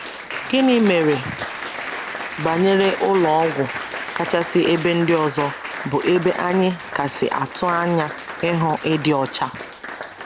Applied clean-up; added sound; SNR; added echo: none; Applause; 10 dB; none.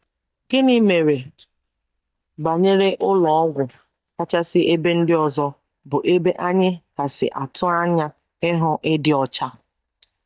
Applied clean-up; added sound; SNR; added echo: neural mask model DeepFilterNet 3.